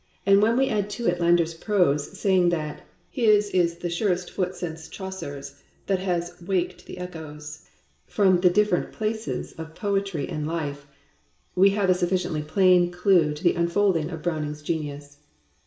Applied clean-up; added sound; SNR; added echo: none; none; none; reverberation time 0.6 s.